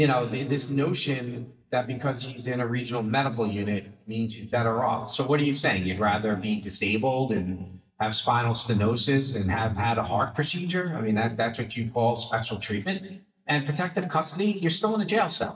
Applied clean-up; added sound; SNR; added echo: neural mask model DeepFilterNet 3.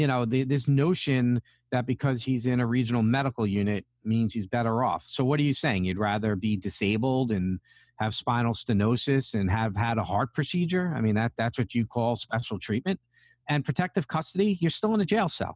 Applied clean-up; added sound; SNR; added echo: none; none; none; none.